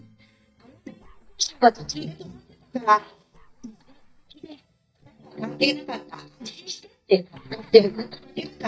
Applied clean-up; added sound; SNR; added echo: neural mask model DeepFilterNet 3.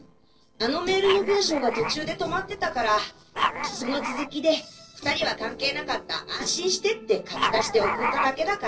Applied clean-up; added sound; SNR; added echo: neural separator model SepFormer DNS4.